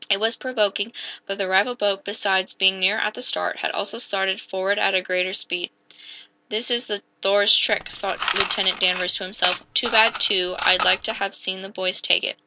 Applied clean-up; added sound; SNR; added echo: none; Coin (dropping) / Mechanisms; 4 dB; none.